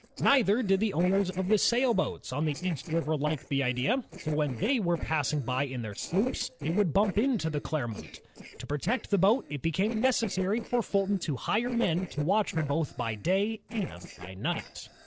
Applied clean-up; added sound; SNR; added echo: neural separator model SepFormer DNS4.